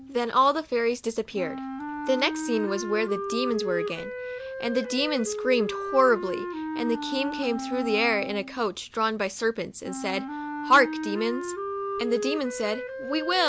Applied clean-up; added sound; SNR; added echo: none; Wind instrument, woodwind instrument; 6 dB; none.